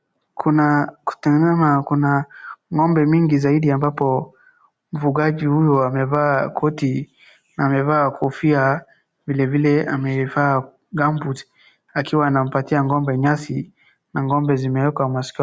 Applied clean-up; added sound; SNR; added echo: none; none; none; none.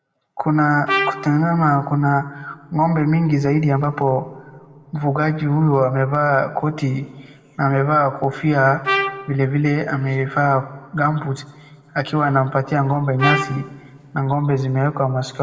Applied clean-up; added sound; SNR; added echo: none; Trumpet; 6 dB; reverberation time 1.2 s.